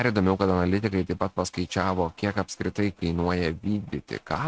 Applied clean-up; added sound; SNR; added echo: neural mask model RNNoise.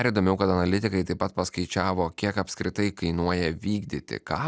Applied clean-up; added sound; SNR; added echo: none; none; none; none.